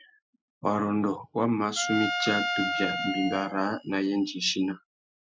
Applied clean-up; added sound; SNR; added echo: classical method Wiener filter.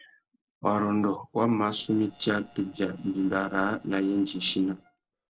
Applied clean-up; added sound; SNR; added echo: neural separator model SepFormer DNS4.